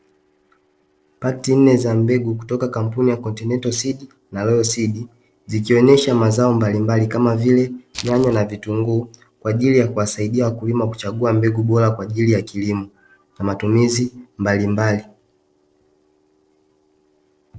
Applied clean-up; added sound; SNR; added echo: neural separator model SepFormer DNS4.